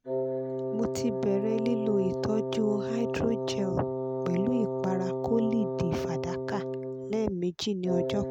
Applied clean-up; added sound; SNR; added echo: none; Wind instrument, woodwind instrument; 1 dB; none.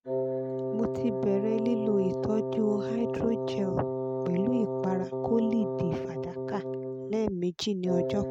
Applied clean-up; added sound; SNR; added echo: neural mask model RNNoise.